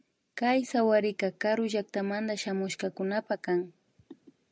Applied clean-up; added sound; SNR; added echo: none; none; none; none.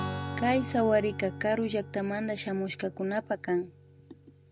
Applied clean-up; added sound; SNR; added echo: none; Strum; 10 dB; none.